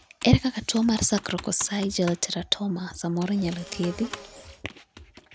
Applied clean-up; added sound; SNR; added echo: none; Computer keyboard + Insect; 18 dB; none.